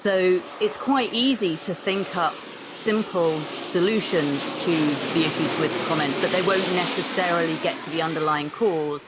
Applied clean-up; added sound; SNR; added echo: none; Aircraft; 7 dB; none.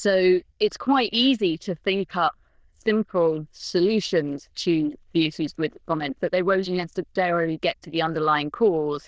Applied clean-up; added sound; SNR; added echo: neural diffusion model UNIVERSE++.